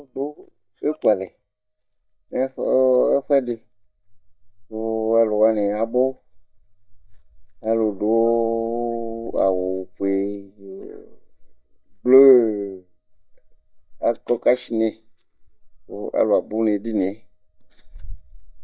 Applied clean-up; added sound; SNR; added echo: neural mask model DeepFilterNet 3.